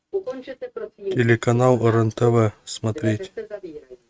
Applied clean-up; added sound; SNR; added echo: neural mask model RNNoise.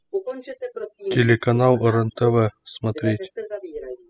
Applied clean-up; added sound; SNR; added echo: classical method spectral subtraction.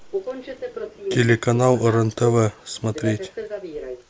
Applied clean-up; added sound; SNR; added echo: neural mask model Resemble Enhance denoiser.